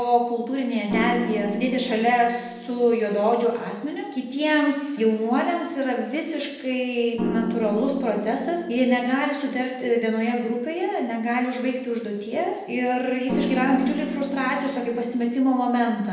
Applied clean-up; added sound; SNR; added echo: none; Piano; 6 dB; reverberation time 0.9 s.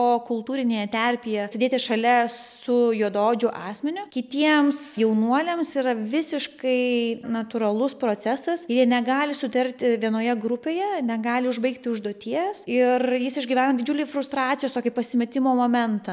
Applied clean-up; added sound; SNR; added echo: none; none; none; none.